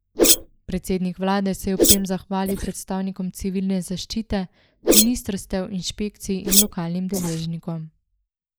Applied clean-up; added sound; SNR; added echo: neural mask model Resemble Enhance denoiser.